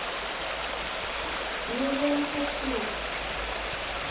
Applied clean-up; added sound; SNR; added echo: none; Stream; -2 dB; reverberation time 0.6 s.